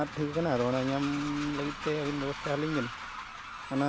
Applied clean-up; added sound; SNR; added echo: none; Train; 8 dB; none.